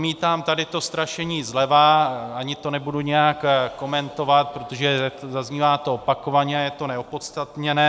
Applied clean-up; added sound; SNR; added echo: none; none; none; none.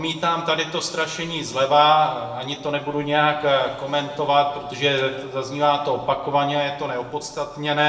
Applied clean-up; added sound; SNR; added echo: none; none; none; reverberation time 0.9 s.